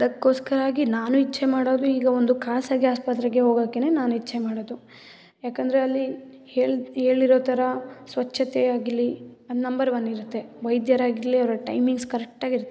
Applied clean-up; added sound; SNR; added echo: none; none; none; none.